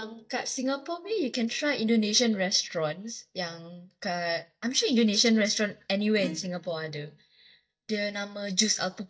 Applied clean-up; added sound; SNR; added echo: neural mask model DeepFilterNet 3.